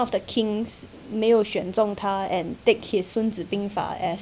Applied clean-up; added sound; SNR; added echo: none; none; none; none.